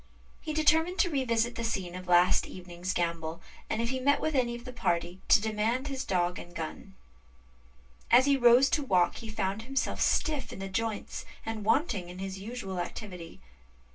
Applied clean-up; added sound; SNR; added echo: none; none; none; reverberation time 0.1 s.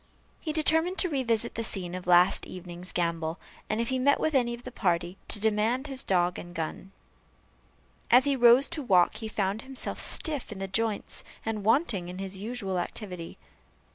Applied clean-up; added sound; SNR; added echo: none; none; none; none.